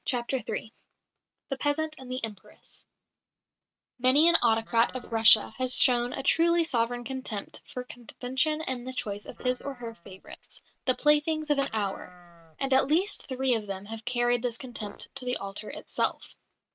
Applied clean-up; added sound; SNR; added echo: neural mask model RNNoise.